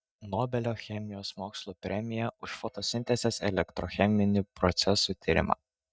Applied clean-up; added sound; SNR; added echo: neural mask model DeepFilterNet 3.